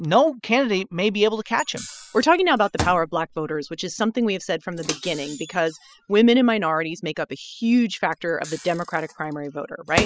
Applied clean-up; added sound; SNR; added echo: classical method spectral subtraction.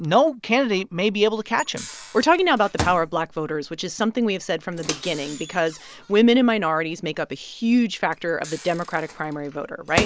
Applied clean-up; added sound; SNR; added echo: none; Microwave oven; 14 dB; none.